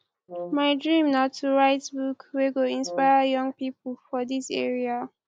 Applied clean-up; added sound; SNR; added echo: none; Brass instrument; 15 dB; none.